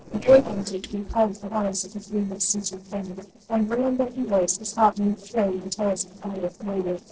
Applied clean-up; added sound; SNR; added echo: neural separator model SepFormer DNS4.